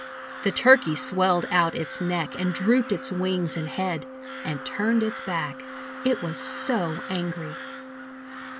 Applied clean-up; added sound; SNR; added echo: none; Organ + Crow; 11 dB; none.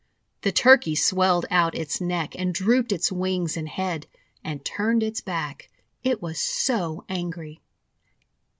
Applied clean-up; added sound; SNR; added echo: none; none; none; none.